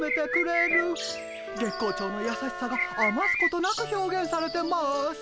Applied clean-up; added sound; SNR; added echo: none; Wind instrument, woodwind instrument + Bird; 3 dB; none.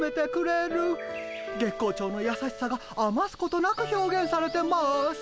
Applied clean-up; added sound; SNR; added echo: none; none; none; none.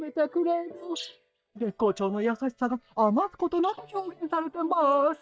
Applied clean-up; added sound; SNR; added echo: neural mask model DeepFilterNet 3.